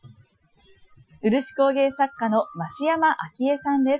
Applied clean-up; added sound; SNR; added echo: classical method Wiener filter.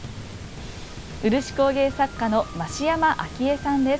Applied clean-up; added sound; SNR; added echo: none; Water; 15 dB; none.